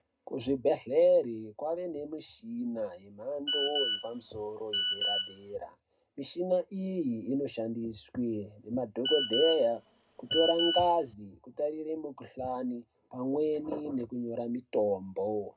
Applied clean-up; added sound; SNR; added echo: none; Telephone; 2 dB; reverberation time 0.2 s.